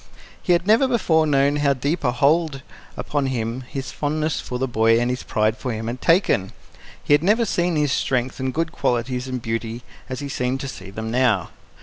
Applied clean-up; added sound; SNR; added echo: none; none; none; none.